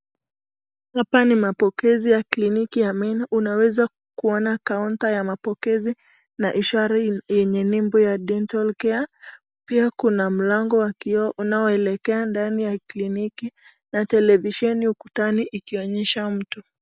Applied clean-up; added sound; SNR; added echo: none; none; none; none.